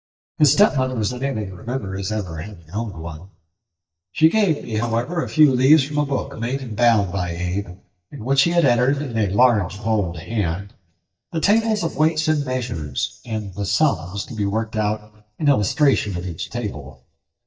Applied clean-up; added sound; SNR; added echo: neural mask model DeepFilterNet 3.